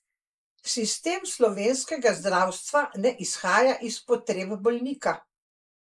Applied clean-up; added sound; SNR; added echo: neural mask model Resemble Enhance denoiser.